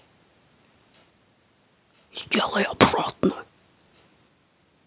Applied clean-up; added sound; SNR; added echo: none; none; none; none.